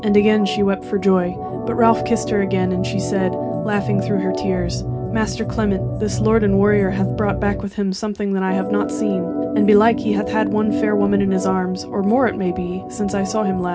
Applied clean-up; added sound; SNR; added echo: none; Organ; 5 dB; reverberation time 0.3 s.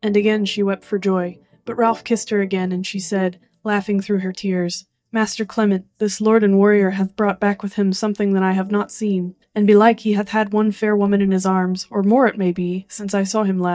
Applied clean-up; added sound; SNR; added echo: neural mask model DeepFilterNet 3.